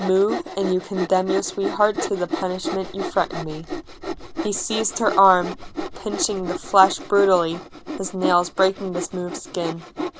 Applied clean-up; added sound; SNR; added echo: none; Sawing; 8 dB; none.